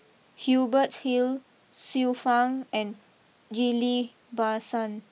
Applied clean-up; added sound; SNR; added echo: none; none; none; none.